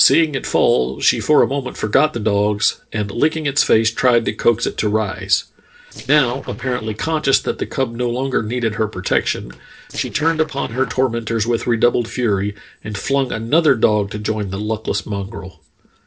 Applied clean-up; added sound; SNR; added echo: neural separator model SepFormer DNS4.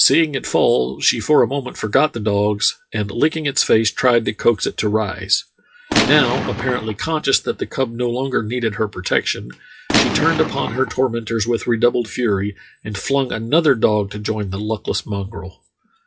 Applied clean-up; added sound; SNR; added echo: classical method WPE with log-MMSE.